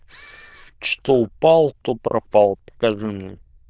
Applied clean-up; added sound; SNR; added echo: neural diffusion model UNIVERSE++.